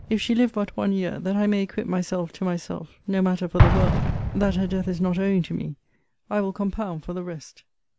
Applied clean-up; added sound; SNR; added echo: none; Explosion; 3 dB; none.